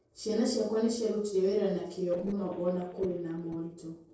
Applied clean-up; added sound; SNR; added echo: neural separator model SepFormer DNS4.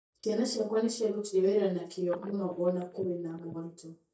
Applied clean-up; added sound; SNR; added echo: neural mask model DeepFilterNet 3.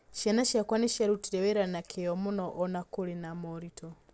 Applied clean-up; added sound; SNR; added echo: none; none; none; none.